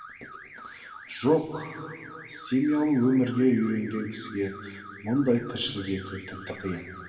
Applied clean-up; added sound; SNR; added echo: none; Alarm / Car; 17 dB; reverberation time 2.7 s.